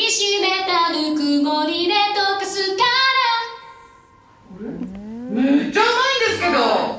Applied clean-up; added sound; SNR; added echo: none; none; none; none.